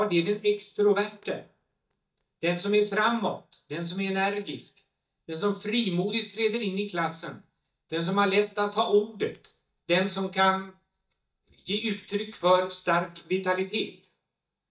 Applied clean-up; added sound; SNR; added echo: neural mask model DeepFilterNet 3.